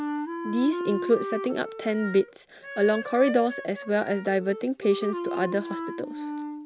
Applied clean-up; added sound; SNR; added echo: none; Wind instrument, woodwind instrument; 8 dB; none.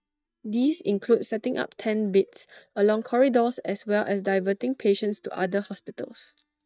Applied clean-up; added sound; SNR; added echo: neural mask model DeepFilterNet 3.